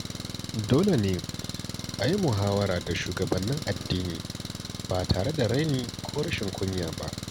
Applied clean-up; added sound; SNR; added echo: none; Engine; 7 dB; none.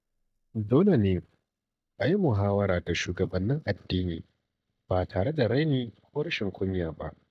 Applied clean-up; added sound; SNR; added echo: neural mask model DeepFilterNet 3.